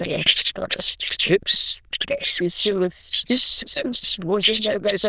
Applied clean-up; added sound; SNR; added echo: neural diffusion model UNIVERSE++.